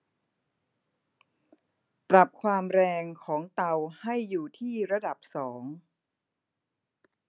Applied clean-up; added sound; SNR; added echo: none; none; none; none.